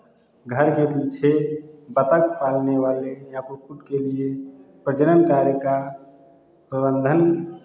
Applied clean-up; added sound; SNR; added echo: none; none; none; none.